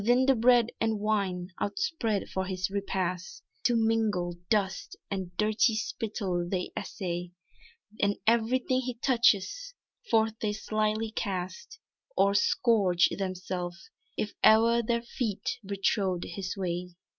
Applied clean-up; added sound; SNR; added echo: none; none; none; none.